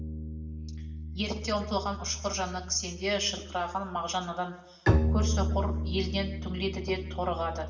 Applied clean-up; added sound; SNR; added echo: none; Bowed string instrument; -1 dB; reverberation time 0.9 s.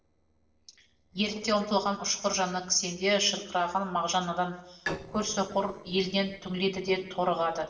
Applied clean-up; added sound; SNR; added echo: neural separator model SepFormer DNS4.